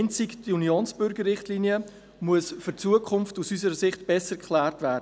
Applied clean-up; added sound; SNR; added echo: none; none; none; none.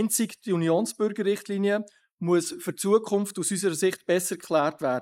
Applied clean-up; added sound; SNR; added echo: neural mask model Resemble Enhance denoiser.